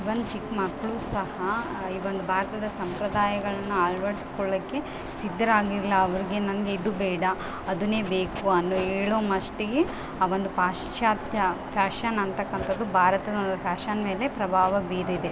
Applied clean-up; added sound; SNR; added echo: none; Organ; 19 dB; none.